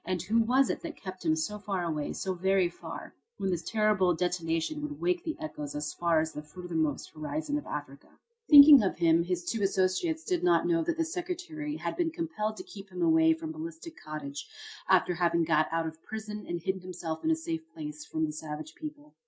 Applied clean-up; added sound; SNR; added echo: none; none; none; none.